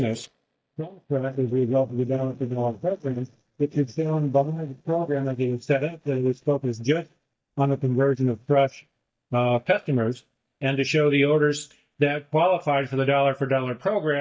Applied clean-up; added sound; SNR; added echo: neural mask model DeepFilterNet 3.